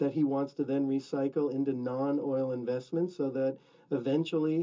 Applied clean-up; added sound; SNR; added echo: none; none; none; reverberation time 0.2 s.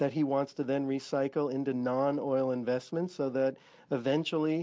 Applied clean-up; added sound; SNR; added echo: none; none; none; none.